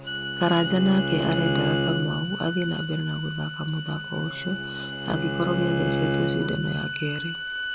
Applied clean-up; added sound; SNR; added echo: none; Bowed string instrument + Bowed string instrument; 1 dB; none.